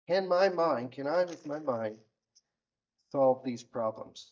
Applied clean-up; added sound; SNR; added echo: neural mask model DeepFilterNet 3.